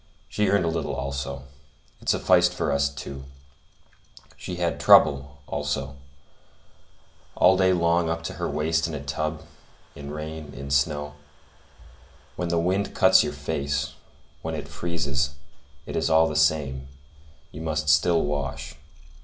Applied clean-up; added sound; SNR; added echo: none; none; none; none.